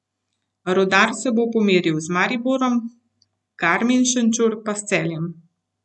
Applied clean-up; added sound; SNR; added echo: none; none; none; none.